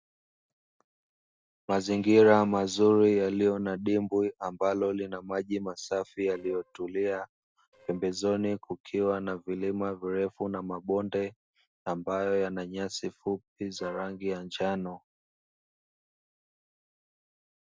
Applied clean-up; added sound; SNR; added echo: neural separator model SepFormer DNS4.